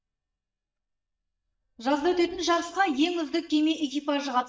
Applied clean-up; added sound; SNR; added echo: neural mask model DeepFilterNet 3.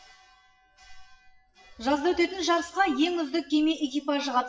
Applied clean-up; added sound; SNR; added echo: classical method WPE with log-MMSE.